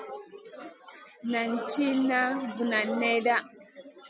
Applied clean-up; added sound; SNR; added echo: none; none; none; none.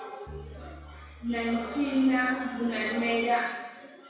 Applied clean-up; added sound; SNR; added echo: none; Bowed string instrument; 19 dB; reverberation time 1.1 s.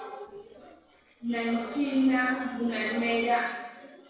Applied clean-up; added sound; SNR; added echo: neural separator model SepFormer DNS4.